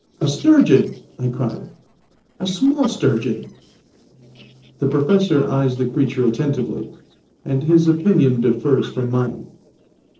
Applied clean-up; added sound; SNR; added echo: neural separator model SepFormer DNS4.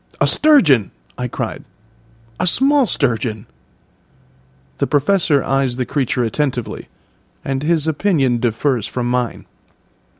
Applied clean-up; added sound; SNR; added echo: none; none; none; none.